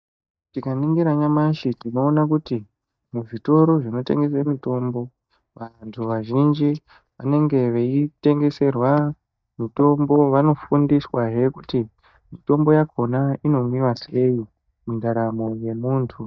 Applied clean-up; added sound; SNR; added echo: neural mask model DeepFilterNet 3.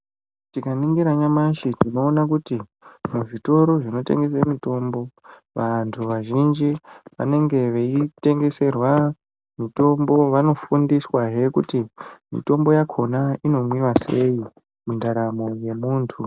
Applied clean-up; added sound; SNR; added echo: none; none; none; none.